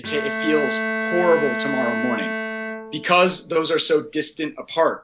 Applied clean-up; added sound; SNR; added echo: none; Bowed string instrument; 6 dB; none.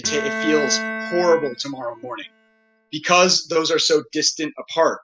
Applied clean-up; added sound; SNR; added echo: classical method spectral subtraction.